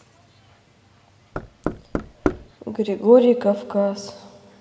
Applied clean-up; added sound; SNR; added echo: none; Knock; 5 dB; reverberation time 2.1 s.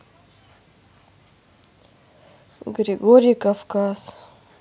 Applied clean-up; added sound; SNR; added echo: none; none; none; none.